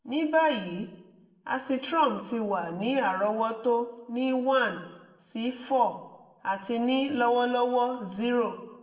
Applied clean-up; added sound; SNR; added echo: neural separator model SepFormer DNS4.